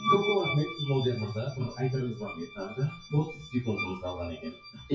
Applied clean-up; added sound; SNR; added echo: classical method WPE with log-MMSE.